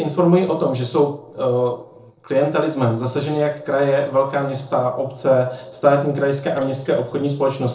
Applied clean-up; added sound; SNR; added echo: neural separator model SepFormer DNS4.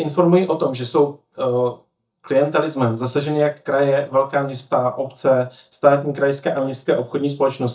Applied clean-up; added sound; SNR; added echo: neural mask model DeepFilterNet 3.